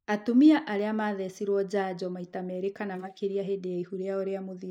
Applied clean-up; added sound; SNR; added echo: neural mask model Resemble Enhance denoiser.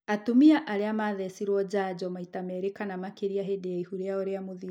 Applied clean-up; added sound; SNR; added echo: none; none; none; none.